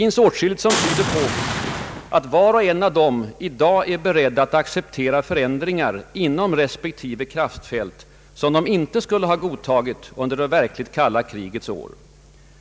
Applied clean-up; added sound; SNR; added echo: none; Boom; 3 dB; none.